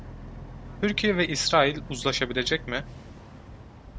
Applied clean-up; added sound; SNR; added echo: none; Boat, Water vehicle; 13 dB; none.